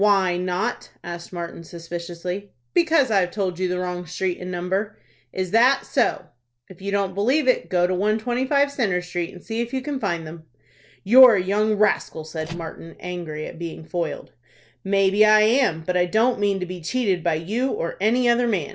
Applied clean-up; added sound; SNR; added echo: neural separator model SepFormer DNS4.